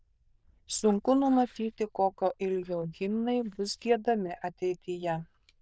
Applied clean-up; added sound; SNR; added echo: neural diffusion model UNIVERSE++.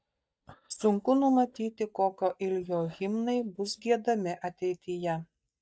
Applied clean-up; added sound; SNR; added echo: neural mask model DeepFilterNet 3.